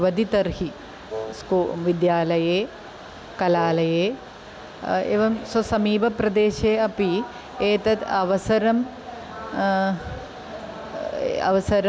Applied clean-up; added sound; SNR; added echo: none; Wind instrument, woodwind instrument; 11 dB; none.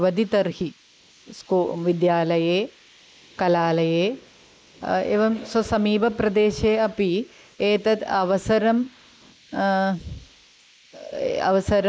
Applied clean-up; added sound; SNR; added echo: neural mask model Resemble Enhance denoiser.